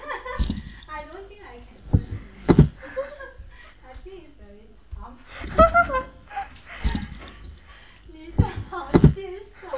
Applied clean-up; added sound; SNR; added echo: none; Drawer open or close; -4 dB; none.